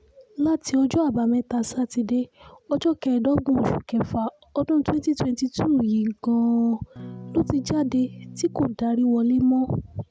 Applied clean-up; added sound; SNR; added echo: none; Electric guitar / Strum; 15 dB; none.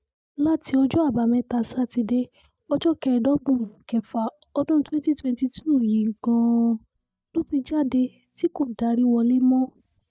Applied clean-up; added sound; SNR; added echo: neural mask model DeepFilterNet 3.